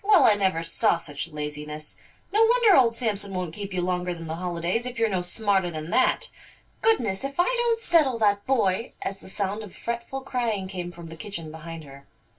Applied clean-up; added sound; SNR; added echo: none; none; none; reverberation time 0.1 s.